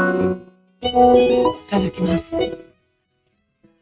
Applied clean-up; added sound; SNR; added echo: neural mask model RNNoise.